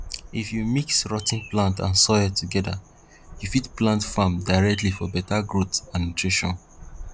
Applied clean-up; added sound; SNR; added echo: none; Bird vocalization, bird call, bird song; 18 dB; none.